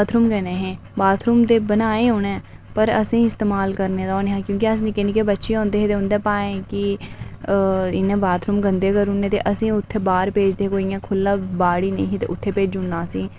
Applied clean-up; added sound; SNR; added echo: none; none; none; none.